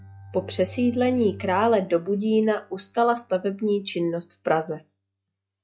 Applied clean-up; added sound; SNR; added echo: classical method log-MMSE.